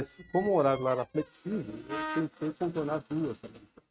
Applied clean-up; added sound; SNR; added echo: neural mask model RNNoise.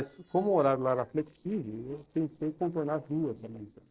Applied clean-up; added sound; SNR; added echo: neural separator model SepFormer DNS4.